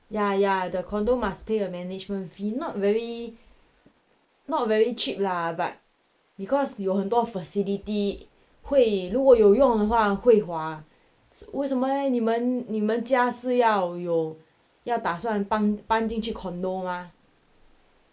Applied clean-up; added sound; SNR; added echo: neural mask model Resemble Enhance denoiser.